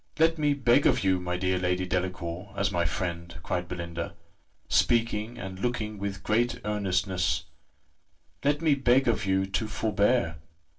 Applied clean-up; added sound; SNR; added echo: none; none; none; reverberation time 0.2 s.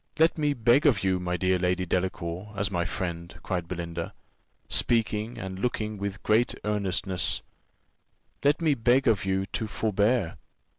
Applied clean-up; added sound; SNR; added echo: none; none; none; none.